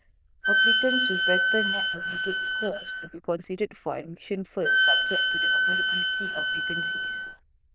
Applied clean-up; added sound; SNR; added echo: neural diffusion model UNIVERSE++.